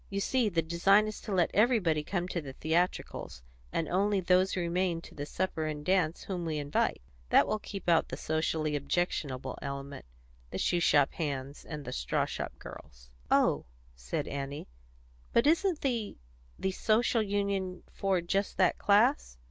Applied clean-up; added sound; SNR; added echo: none; none; none; none.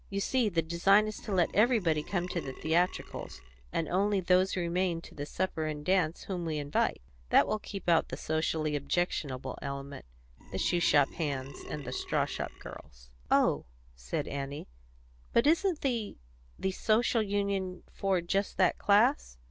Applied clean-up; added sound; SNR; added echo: none; Burping, eructation; 16 dB; none.